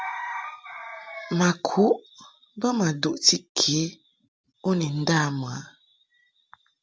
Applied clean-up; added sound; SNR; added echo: none; none; none; none.